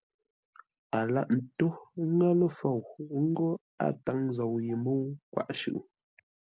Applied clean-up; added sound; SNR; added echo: none; none; none; none.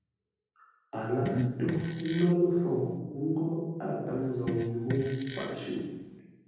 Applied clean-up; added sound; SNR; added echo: none; Fart; 11 dB; reverberation time 1.3 s.